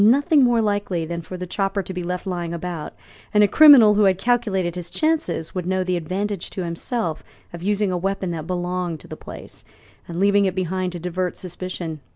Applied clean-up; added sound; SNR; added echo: none; none; none; none.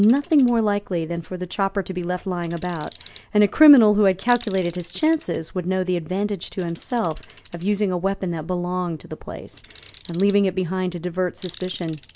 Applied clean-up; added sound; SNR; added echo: none; Tools; 12 dB; none.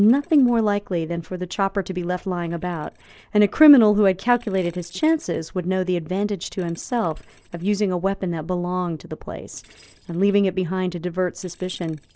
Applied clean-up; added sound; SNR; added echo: neural separator model SepFormer DNS4.